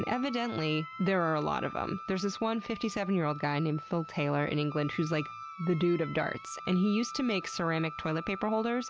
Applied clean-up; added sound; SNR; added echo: none; Wind instrument, woodwind instrument + Wind instrument, woodwind instrument; 13 dB; none.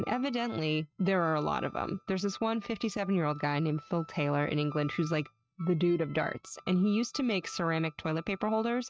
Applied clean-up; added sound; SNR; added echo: neural mask model RNNoise.